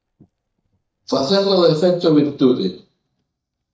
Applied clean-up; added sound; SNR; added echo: neural mask model DeepFilterNet 3.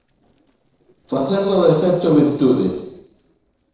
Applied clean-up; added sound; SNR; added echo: neural separator model SepFormer DNS4.